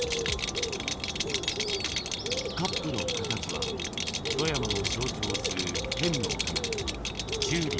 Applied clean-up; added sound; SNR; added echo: none; Rattle + Bird; -5 dB; none.